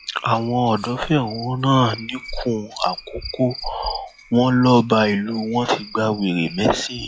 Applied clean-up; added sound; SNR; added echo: classical method log-MMSE.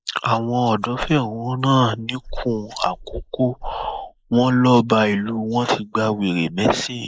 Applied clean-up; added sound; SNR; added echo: neural mask model Resemble Enhance denoiser.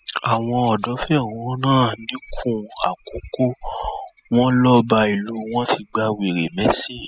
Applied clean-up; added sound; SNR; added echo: classical method spectral subtraction.